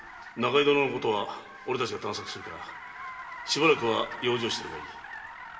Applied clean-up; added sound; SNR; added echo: none; Car; 13 dB; reverberation time 0.9 s.